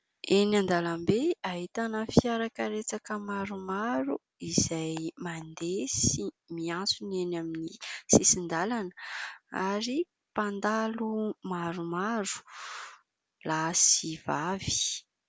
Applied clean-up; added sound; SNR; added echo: none; none; none; none.